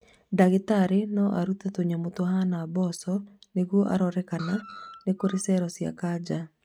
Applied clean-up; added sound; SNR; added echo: neural mask model RNNoise.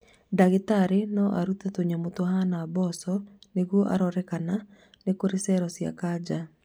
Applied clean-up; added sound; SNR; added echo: none; none; none; none.